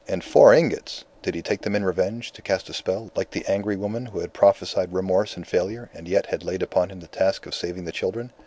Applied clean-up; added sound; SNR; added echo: none; none; none; none.